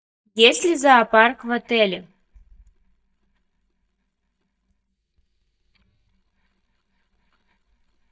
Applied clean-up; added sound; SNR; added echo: neural mask model DeepFilterNet 3.